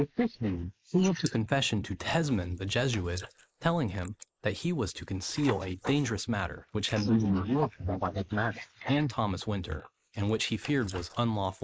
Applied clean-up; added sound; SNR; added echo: neural mask model Resemble Enhance denoiser.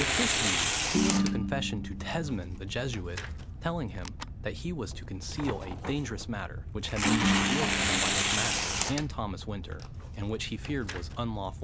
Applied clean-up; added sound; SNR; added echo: none; Ringtone + Tearing; -3 dB; none.